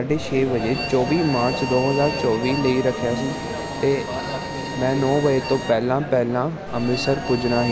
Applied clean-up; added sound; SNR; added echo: none; Bowed string instrument + Subway, metro, underground; 8 dB; none.